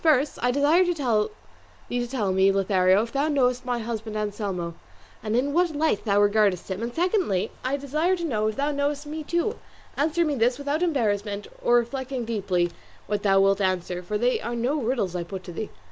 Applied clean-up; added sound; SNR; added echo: none; none; none; none.